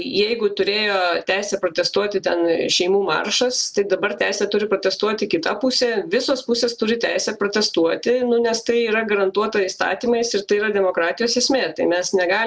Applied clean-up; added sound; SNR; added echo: none; none; none; none.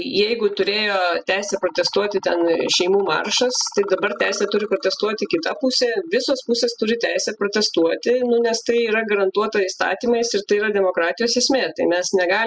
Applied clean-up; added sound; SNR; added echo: classical method spectral subtraction.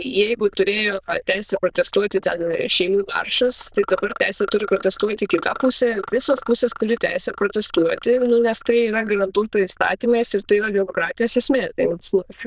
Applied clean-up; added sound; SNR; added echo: neural diffusion model UNIVERSE++.